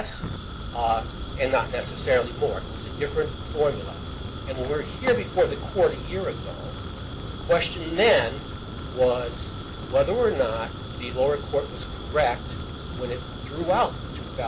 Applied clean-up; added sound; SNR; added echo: none; Fire; 7 dB; none.